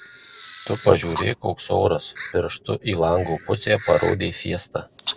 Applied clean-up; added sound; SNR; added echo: none; Camera; 8 dB; none.